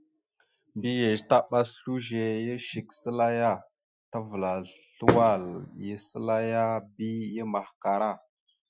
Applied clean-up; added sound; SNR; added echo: classical method Wiener filter.